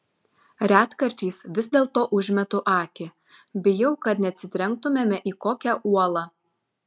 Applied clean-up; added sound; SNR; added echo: none; none; none; none.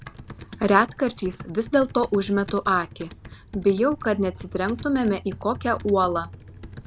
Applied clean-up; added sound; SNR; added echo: none; Computer keyboard; 16 dB; none.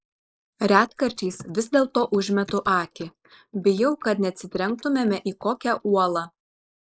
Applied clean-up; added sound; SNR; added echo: neural mask model Resemble Enhance denoiser.